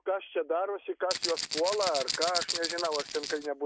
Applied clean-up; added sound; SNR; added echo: none; Rattle (instrument); 3 dB; none.